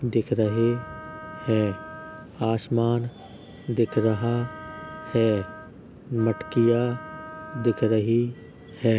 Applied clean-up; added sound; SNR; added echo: none; Wind instrument, woodwind instrument; 15 dB; none.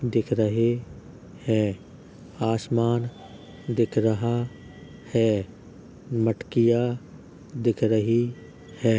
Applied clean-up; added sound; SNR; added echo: none; none; none; none.